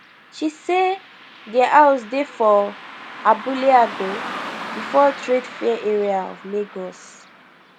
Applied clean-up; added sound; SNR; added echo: none; Car passing by; 14 dB; none.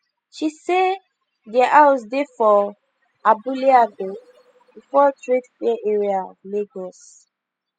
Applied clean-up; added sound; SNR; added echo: classical method spectral subtraction.